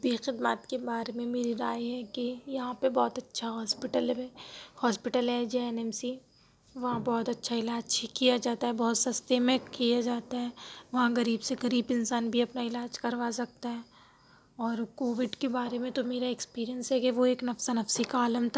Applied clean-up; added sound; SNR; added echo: none; none; none; none.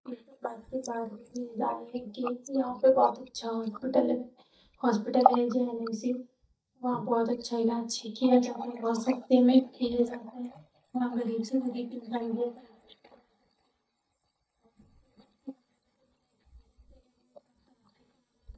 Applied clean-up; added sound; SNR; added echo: neural mask model DeepFilterNet 3.